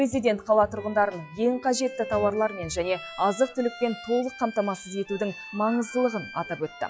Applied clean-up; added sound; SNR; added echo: classical method log-MMSE.